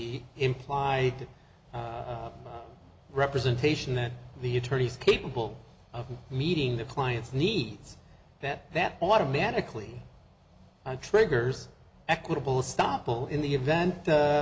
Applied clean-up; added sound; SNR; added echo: none; none; none; none.